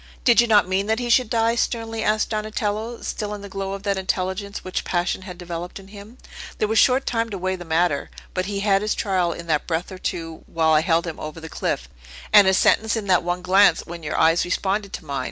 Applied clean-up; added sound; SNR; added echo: none; none; none; none.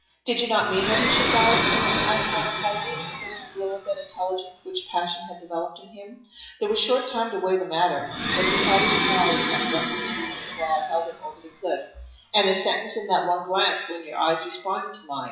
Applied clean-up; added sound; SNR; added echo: classical method WPE with log-MMSE.